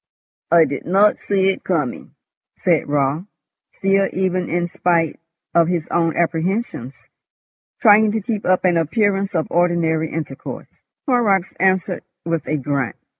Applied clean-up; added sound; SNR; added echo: none; none; none; none.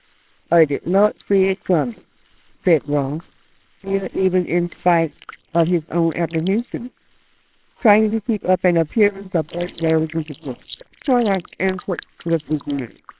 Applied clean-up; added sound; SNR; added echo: neural separator model SepFormer WHAMR!.